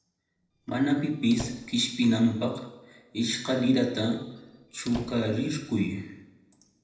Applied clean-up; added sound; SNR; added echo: neural separator model SepFormer DNS4.